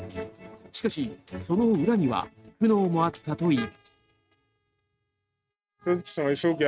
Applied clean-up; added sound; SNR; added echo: neural mask model RNNoise.